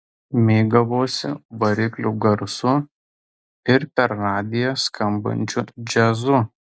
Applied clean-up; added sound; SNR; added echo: neural mask model Resemble Enhance denoiser.